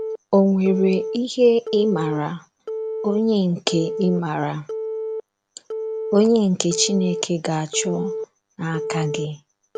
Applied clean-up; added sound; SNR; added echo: none; Telephone; 8 dB; none.